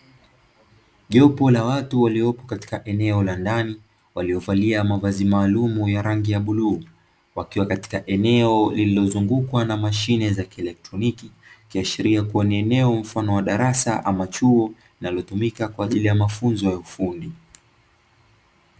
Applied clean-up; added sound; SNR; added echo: none; none; none; none.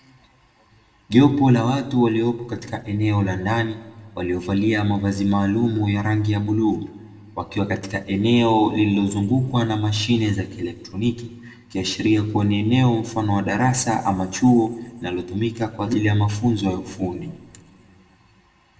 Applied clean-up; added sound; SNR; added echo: none; none; none; reverberation time 1.0 s.